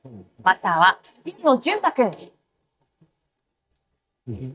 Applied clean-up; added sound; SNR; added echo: neural mask model DeepFilterNet 3.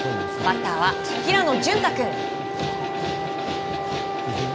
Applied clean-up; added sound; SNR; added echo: none; Wind instrument, woodwind instrument; 4 dB; none.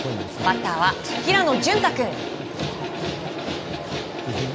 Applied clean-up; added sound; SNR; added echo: none; none; none; none.